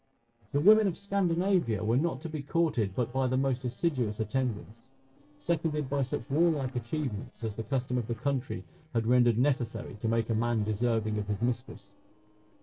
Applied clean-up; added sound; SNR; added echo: neural separator model SepFormer DNS4.